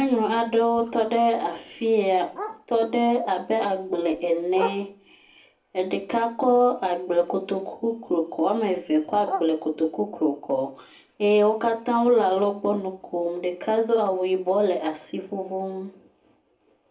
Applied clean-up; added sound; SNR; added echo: none; Bark; 18 dB; reverberation time 0.3 s.